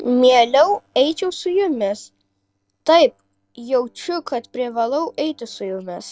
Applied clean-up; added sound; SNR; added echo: neural separator model SepFormer DNS4.